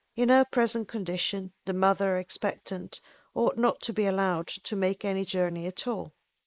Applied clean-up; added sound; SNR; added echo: neural mask model Resemble Enhance denoiser.